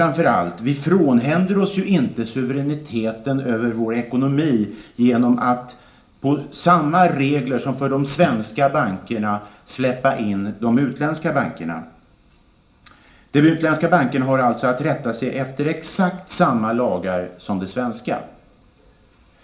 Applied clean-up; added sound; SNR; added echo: none; none; none; reverberation time 0.4 s.